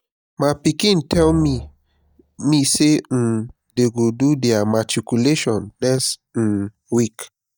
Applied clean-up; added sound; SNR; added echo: neural mask model DeepFilterNet 3.